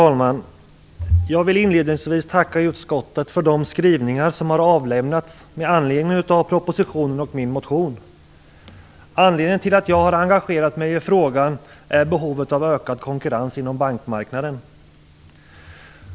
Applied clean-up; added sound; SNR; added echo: none; none; none; none.